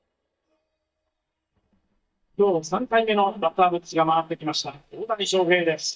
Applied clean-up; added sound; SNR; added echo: neural mask model DeepFilterNet 3.